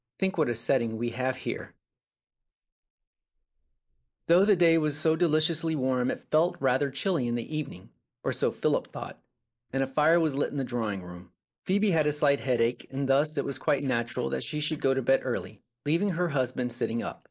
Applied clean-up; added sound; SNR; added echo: neural mask model Resemble Enhance denoiser.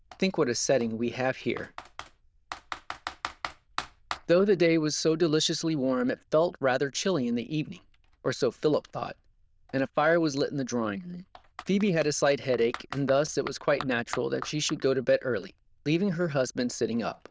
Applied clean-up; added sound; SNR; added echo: neural diffusion model UNIVERSE++.